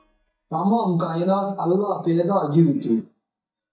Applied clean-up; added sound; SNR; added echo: neural mask model DeepFilterNet 3.